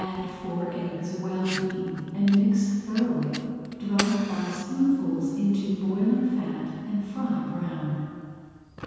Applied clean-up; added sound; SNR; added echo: none; Fire; 15 dB; reverberation time 2.1 s.